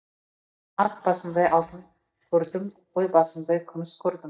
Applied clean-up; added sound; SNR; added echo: neural mask model DeepFilterNet 3.